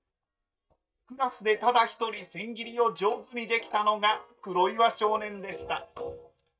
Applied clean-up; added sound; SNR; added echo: neural mask model DeepFilterNet 3.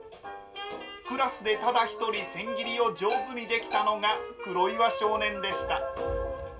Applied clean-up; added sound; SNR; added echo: none; Bowed string instrument; 5 dB; reverberation time 0.2 s.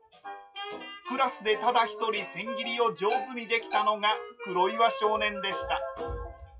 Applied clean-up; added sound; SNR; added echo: classical method WPE with log-MMSE.